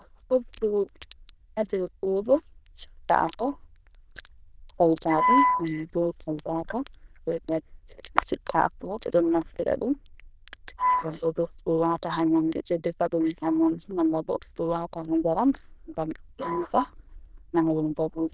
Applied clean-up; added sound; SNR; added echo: neural diffusion model UNIVERSE++.